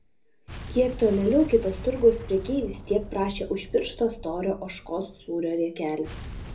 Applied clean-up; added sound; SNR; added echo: none; Boom; 13 dB; reverberation time 0.3 s.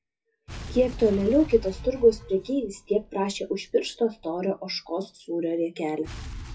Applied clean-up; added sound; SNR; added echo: classical method WPE with log-MMSE.